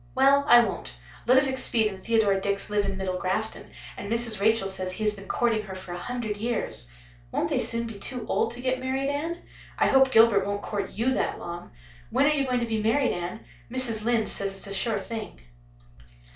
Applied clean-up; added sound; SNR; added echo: none; none; none; reverberation time 0.3 s.